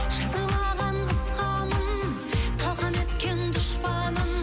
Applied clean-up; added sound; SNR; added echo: none; none; none; none.